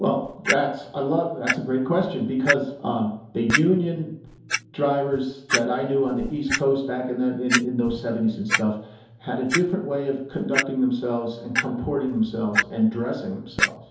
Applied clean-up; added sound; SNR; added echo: none; Clock; 6 dB; reverberation time 2.8 s.